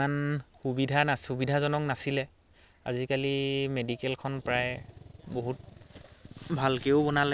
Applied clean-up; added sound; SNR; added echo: none; none; none; none.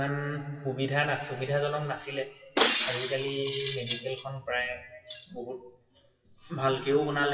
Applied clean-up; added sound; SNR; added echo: classical method WPE with log-MMSE.